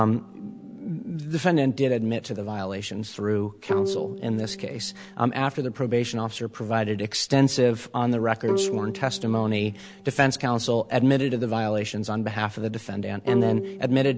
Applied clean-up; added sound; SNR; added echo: none; Bowed string instrument; 10 dB; none.